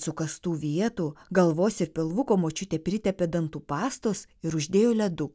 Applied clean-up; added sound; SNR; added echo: none; none; none; none.